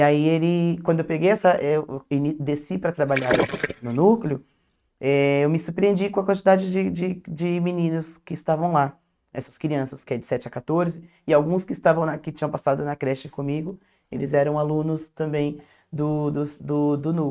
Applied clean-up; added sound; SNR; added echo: neural mask model RNNoise.